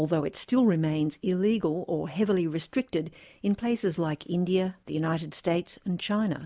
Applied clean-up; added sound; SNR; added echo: none; none; none; none.